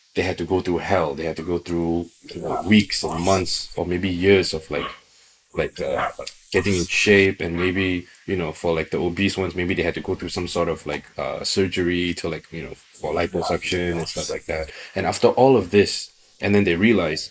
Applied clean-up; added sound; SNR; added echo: neural mask model Resemble Enhance denoiser.